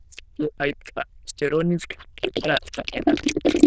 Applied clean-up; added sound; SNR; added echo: neural diffusion model UNIVERSE++.